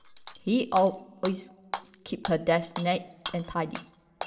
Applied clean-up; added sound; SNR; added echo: none; Shatter / Hammer; 11 dB; reverberation time 1.1 s.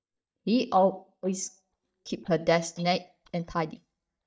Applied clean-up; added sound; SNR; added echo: neural mask model DeepFilterNet 3.